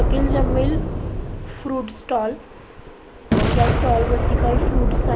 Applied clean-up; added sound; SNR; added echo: none; Boom; -5 dB; none.